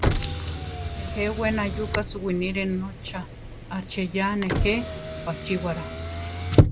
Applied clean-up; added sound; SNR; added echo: none; Motor vehicle (road); -2 dB; none.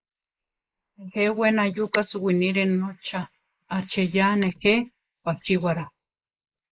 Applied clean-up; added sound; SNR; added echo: neural mask model Resemble Enhance denoiser.